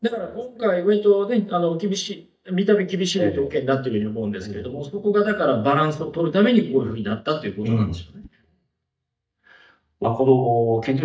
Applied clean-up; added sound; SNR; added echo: neural mask model DeepFilterNet 3.